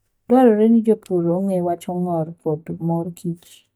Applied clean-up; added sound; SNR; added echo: neural mask model DeepFilterNet 3.